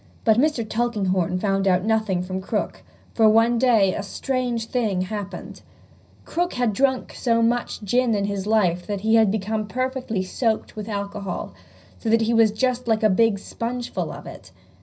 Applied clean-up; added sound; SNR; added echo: none; none; none; reverberation time 0.4 s.